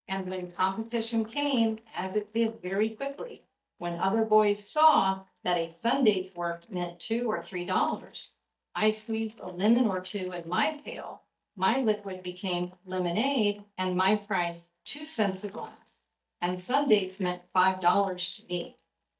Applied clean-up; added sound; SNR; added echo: neural mask model DeepFilterNet 3.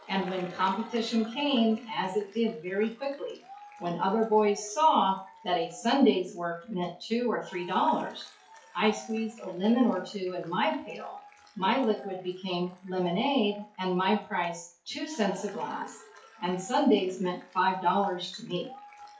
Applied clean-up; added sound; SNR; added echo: classical method WPE with log-MMSE.